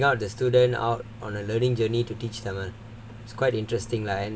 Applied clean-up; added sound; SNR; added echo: none; none; none; none.